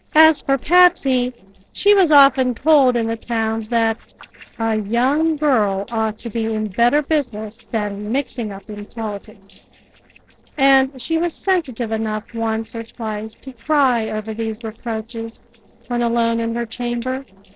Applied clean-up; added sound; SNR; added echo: neural separator model SepFormer DNS4.